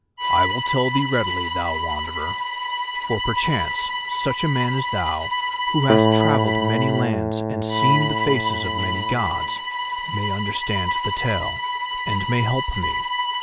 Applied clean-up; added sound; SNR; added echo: none; Bowed string instrument + Keyboard (musical); -3 dB; none.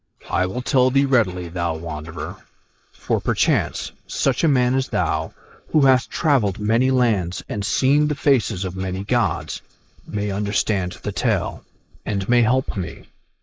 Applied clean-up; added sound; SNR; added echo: neural mask model Resemble Enhance denoiser.